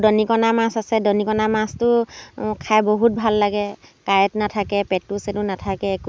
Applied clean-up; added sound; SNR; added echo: none; none; none; none.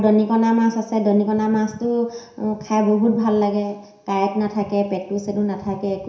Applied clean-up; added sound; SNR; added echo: none; none; none; reverberation time 0.7 s.